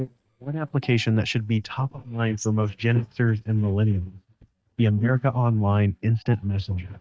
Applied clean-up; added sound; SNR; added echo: neural mask model DeepFilterNet 3.